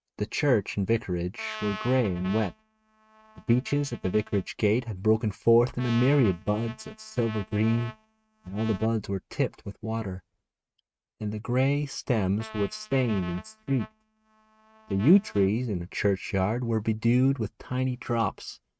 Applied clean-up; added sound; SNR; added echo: neural mask model RNNoise.